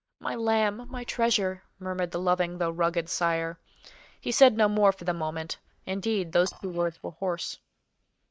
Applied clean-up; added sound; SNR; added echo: neural mask model DeepFilterNet 3.